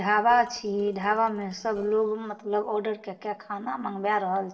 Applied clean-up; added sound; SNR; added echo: neural separator model SepFormer DNS4.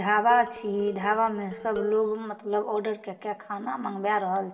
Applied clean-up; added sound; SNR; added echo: none; Dishes, pots, and pans; 14 dB; reverberation time 0.8 s.